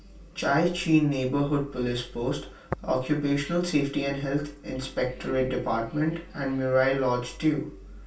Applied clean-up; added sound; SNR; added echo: none; Tap; 17 dB; reverberation time 0.2 s.